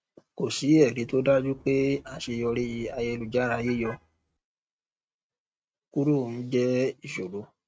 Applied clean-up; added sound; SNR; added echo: neural mask model RNNoise.